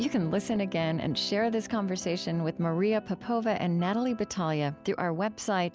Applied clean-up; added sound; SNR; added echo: none; none; none; none.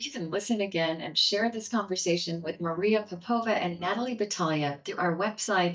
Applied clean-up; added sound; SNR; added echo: neural mask model DeepFilterNet 3.